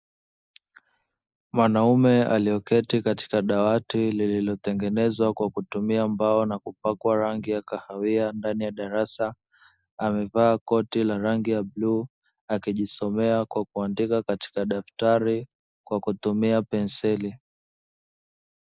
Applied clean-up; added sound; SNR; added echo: neural mask model Resemble Enhance denoiser.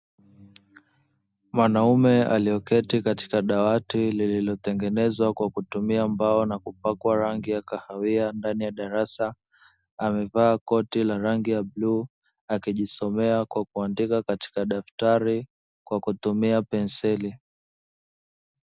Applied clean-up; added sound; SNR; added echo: none; none; none; none.